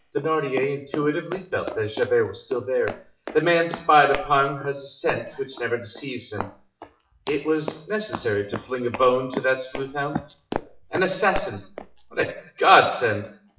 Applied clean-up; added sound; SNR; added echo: classical method WPE with log-MMSE.